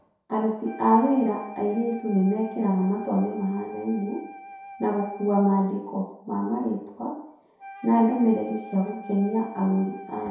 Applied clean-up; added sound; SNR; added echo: none; Wind instrument, woodwind instrument; 18 dB; reverberation time 0.7 s.